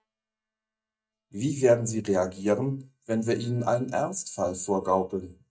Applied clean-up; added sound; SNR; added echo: neural mask model DeepFilterNet 3.